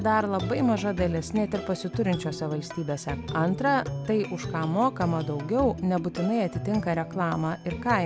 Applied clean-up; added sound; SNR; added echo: none; none; none; none.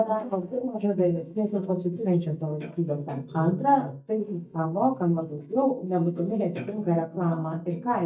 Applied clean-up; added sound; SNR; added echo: neural mask model DeepFilterNet 3.